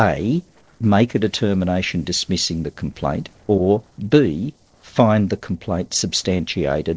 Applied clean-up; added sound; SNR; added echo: neural separator model SepFormer DNS4.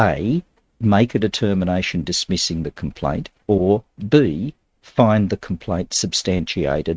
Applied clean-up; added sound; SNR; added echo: neural mask model RNNoise.